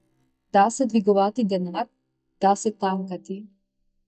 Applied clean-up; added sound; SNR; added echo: neural mask model DeepFilterNet 3.